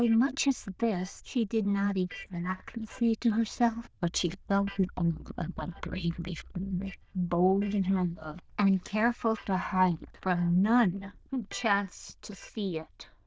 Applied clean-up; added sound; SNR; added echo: neural diffusion model UNIVERSE++.